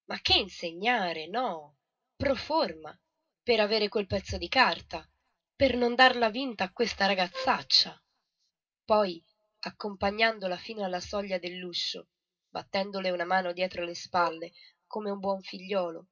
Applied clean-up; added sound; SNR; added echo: none; Wind instrument, woodwind instrument; 12 dB; reverberation time 0.2 s.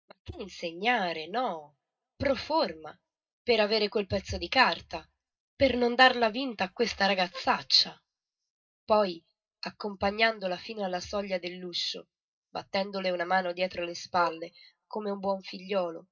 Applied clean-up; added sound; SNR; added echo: neural mask model DeepFilterNet 3.